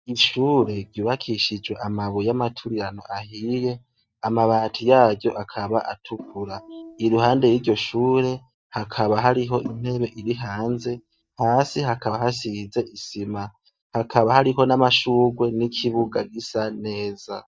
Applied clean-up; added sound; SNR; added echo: neural mask model DeepFilterNet 3.